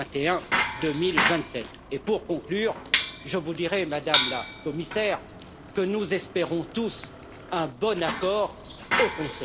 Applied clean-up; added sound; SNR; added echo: none; Bicycle; 2 dB; none.